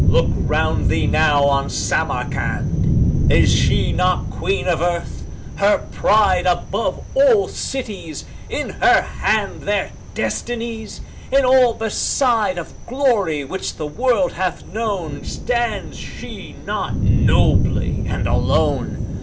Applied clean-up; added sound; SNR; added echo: none; Thunder; 1 dB; none.